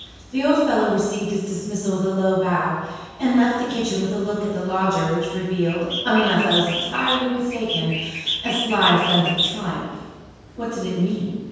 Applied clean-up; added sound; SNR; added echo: none; Bird; 9 dB; reverberation time 1.2 s.